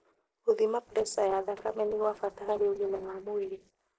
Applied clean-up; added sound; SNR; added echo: neural separator model SepFormer DNS4.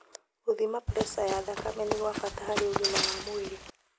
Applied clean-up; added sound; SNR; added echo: none; Run; 1 dB; none.